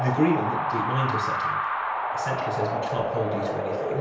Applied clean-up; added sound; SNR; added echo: none; Wind; -2 dB; reverberation time 0.3 s.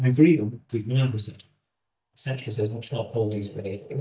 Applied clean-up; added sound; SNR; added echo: neural mask model DeepFilterNet 3.